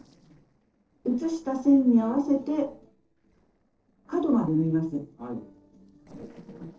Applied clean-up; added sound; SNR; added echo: neural separator model SepFormer DNS4.